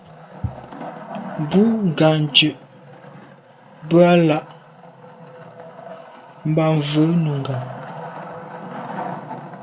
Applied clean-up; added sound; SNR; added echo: none; Wood; 14 dB; none.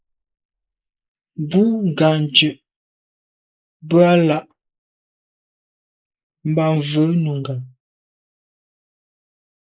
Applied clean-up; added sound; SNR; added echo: neural mask model Resemble Enhance denoiser.